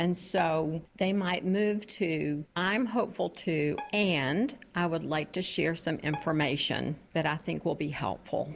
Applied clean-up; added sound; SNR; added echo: none; Bowed string instrument; 20 dB; none.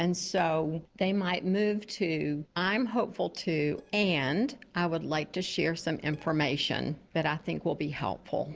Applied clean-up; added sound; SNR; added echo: neural separator model SepFormer DNS4.